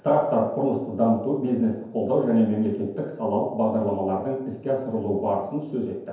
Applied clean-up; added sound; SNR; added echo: none; none; none; reverberation time 0.9 s.